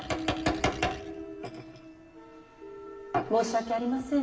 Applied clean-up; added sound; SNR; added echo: none; Telephone; 13 dB; reverberation time 0.8 s.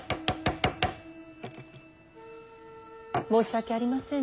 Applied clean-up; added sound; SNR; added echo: none; none; none; none.